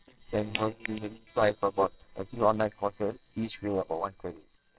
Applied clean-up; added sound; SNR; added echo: neural separator model SepFormer WHAMR!.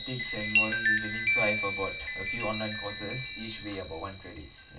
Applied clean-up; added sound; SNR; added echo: none; Chime; -5 dB; reverberation time 0.2 s.